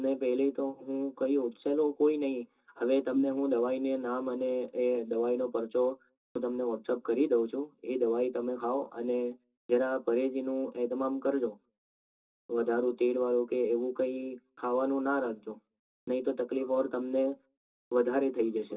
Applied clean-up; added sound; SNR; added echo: none; none; none; reverberation time 0.2 s.